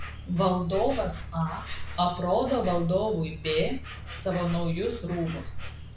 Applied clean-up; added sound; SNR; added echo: none; Insect; 7 dB; none.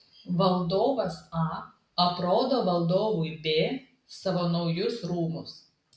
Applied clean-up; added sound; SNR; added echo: none; none; none; none.